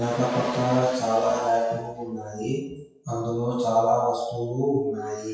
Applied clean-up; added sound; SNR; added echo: classical method WPE with log-MMSE.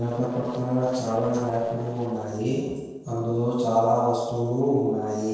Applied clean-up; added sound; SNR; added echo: neural separator model SepFormer DNS4.